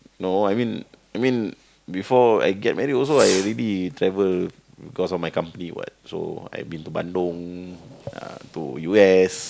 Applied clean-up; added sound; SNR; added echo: none; Fireworks; 11 dB; none.